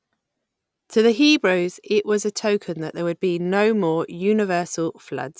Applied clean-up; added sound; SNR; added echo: none; none; none; none.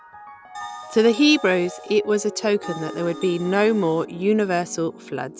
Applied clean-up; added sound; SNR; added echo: none; Piano + Bell; 15 dB; none.